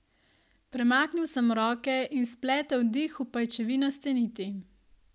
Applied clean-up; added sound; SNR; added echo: none; none; none; none.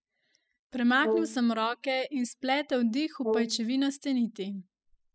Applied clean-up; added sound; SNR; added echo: classical method spectral subtraction.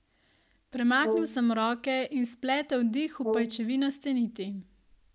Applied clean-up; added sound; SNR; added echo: none; Brass instrument; 7 dB; none.